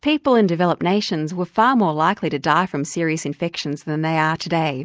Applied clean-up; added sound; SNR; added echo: none; none; none; none.